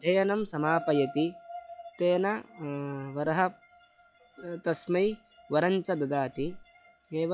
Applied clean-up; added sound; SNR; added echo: classical method log-MMSE.